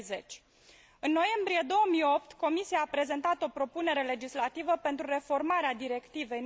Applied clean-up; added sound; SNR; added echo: none; none; none; none.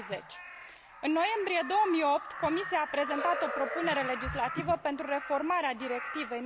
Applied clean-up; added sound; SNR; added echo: none; Crow; 8 dB; none.